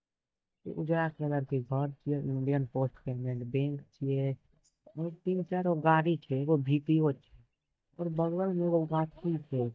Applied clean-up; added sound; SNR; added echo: neural mask model DeepFilterNet 3.